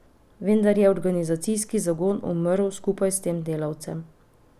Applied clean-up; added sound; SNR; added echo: none; none; none; none.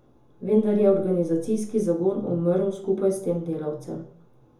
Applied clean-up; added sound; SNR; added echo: none; none; none; reverberation time 0.6 s.